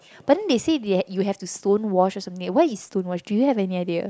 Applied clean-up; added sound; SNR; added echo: none; none; none; none.